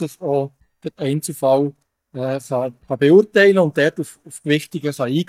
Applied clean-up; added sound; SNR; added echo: neural mask model DeepFilterNet 3.